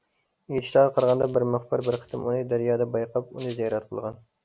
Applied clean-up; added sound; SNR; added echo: none; Rattle (instrument); 20 dB; none.